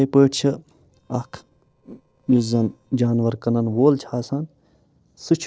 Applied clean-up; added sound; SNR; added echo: neural separator model SepFormer DNS4.